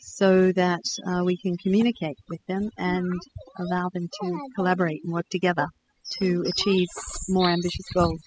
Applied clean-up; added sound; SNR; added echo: classical method spectral subtraction.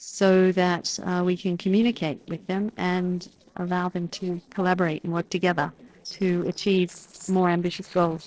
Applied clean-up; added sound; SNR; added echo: neural separator model SepFormer DNS4.